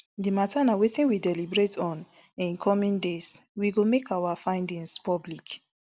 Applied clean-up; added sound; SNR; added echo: none; none; none; none.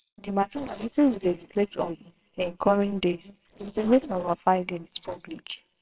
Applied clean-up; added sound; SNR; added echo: neural separator model SepFormer WHAMR!.